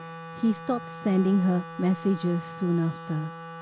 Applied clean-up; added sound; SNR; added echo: none; Wind instrument, woodwind instrument; 13 dB; none.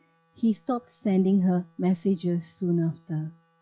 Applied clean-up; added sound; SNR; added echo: classical method log-MMSE.